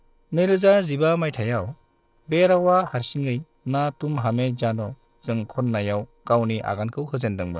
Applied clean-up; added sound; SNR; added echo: neural separator model SepFormer DNS4.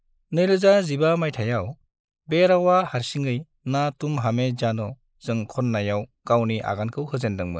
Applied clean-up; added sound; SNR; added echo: neural mask model Resemble Enhance denoiser.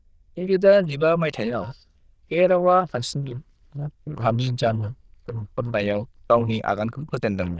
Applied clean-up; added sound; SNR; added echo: neural diffusion model UNIVERSE++.